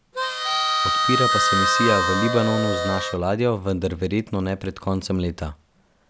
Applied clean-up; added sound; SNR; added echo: none; Harmonica; -2 dB; none.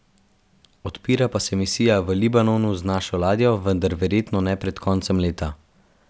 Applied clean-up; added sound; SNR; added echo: none; none; none; none.